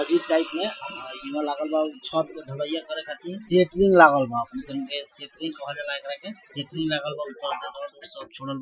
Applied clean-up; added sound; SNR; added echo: classical method Wiener filter.